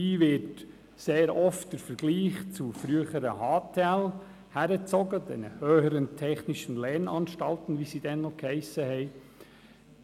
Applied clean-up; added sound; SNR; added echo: none; none; none; none.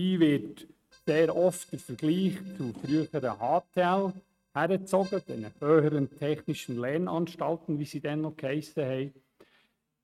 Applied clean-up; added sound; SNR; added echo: neural mask model RNNoise.